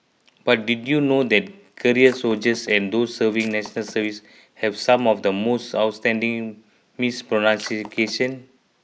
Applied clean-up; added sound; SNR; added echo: neural mask model Resemble Enhance denoiser.